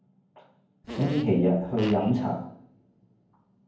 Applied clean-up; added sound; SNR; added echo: none; Fart; 13 dB; reverberation time 0.9 s.